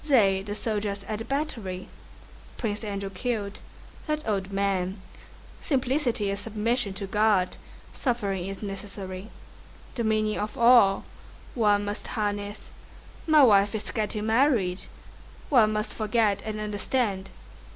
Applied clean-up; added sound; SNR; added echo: none; none; none; none.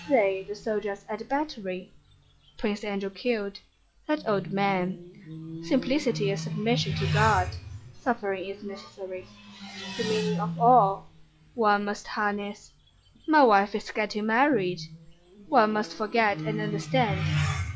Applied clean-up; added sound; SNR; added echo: classical method log-MMSE.